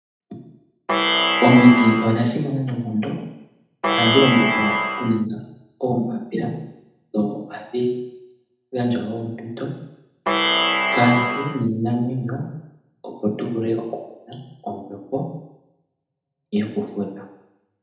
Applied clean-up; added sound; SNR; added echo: none; Plucked string instrument; -2 dB; reverberation time 0.8 s.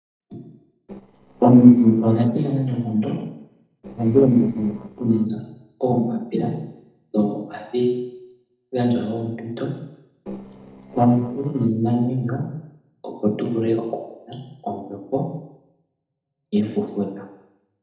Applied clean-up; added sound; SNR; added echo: neural separator model SepFormer DNS4.